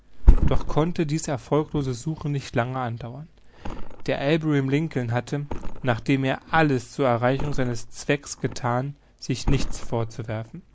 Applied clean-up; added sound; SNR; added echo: none; Thump, thud; 0 dB; none.